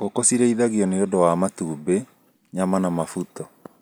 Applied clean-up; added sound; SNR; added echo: none; none; none; none.